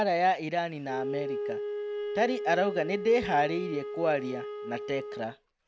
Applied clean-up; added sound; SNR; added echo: none; Wind instrument, woodwind instrument; 6 dB; none.